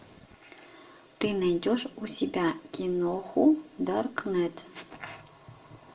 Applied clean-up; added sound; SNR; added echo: none; none; none; reverberation time 0.3 s.